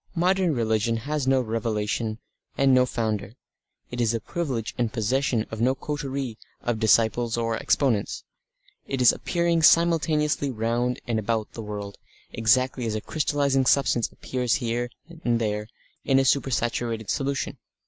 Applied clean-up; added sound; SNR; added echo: neural mask model Resemble Enhance denoiser.